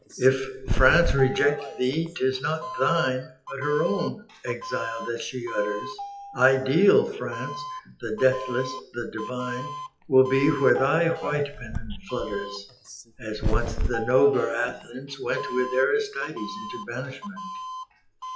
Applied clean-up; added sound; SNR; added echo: classical method WPE with log-MMSE.